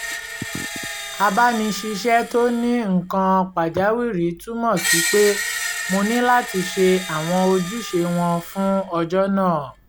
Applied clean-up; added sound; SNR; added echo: none; Screech; 9 dB; none.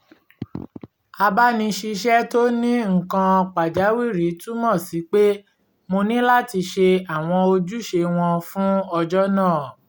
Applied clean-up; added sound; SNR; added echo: none; none; none; none.